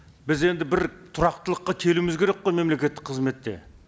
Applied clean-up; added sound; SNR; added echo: none; none; none; none.